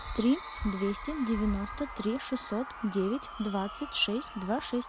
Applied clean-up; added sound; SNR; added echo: none; Crowd / Cheering; 12 dB; none.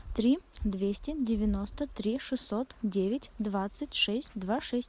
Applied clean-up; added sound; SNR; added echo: none; none; none; none.